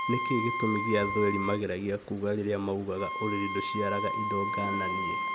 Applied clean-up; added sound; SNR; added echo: none; Wind instrument, woodwind instrument; 2 dB; none.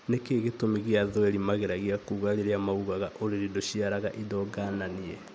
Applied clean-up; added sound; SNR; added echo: none; none; none; none.